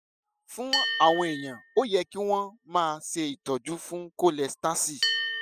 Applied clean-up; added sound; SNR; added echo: classical method spectral subtraction.